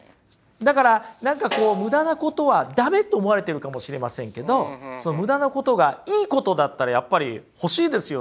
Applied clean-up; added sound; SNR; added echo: none; Snare drum; 13 dB; none.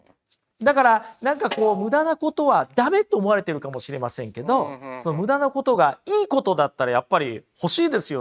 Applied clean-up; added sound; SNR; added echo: neural mask model RNNoise.